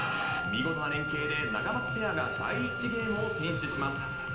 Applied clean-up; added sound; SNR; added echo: none; Wind instrument, woodwind instrument; 2 dB; reverberation time 0.8 s.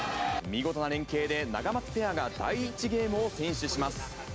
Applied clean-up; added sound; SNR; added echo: none; none; none; none.